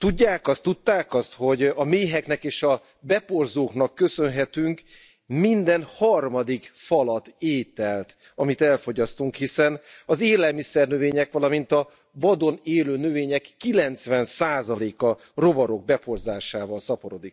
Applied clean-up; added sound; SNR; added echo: none; none; none; none.